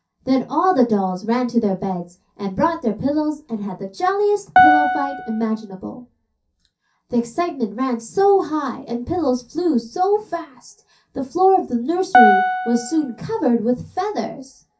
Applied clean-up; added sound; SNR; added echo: none; Piano; -3 dB; reverberation time 0.3 s.